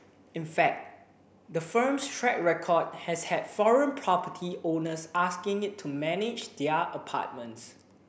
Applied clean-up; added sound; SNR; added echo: none; none; none; none.